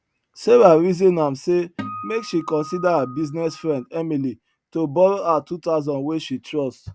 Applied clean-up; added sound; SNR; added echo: none; Acoustic guitar; 15 dB; none.